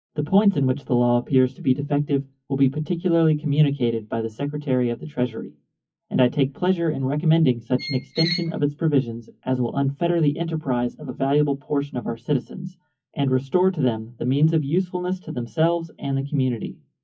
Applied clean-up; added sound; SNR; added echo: classical method WPE with log-MMSE.